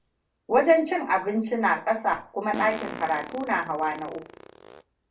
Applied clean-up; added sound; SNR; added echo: none; Fart; 16 dB; reverberation time 0.3 s.